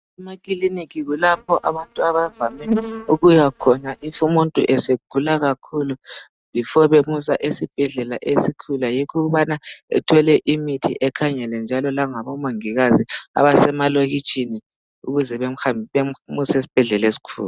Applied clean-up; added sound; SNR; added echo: neural mask model RNNoise.